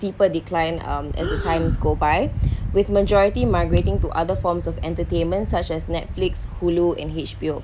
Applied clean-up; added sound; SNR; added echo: none; Breathing; 13 dB; none.